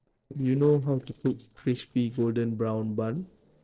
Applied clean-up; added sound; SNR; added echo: neural separator model SepFormer DNS4.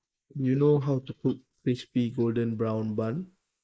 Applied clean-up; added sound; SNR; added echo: neural mask model Resemble Enhance denoiser.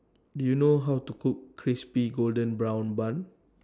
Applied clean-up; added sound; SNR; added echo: none; none; none; none.